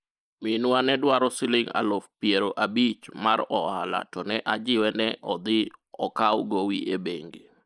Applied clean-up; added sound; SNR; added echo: neural mask model Resemble Enhance denoiser.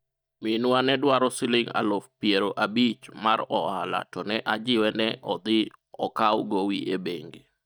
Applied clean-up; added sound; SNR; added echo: neural mask model DeepFilterNet 3.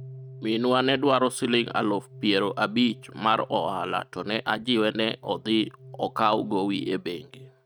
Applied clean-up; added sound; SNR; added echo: neural mask model RNNoise.